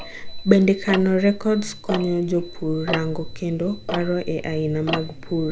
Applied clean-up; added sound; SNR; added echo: none; Tick-tock; 9 dB; none.